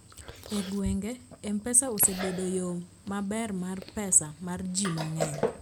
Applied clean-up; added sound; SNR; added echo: none; Chewing, mastication; 10 dB; none.